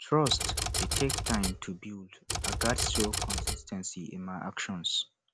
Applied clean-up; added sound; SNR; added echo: none; Typewriter; -2 dB; none.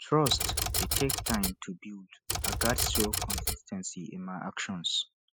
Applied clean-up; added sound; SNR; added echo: classical method spectral subtraction.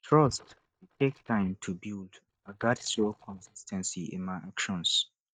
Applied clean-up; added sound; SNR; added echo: neural mask model DeepFilterNet 3.